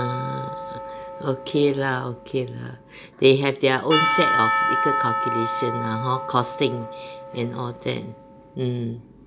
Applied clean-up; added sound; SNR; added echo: none; Church bell / Percussion; 3 dB; none.